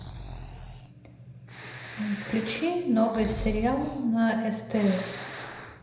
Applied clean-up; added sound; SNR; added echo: none; Breathing; 12 dB; reverberation time 0.8 s.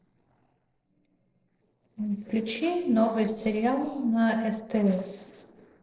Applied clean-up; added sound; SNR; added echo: neural separator model SepFormer DNS4.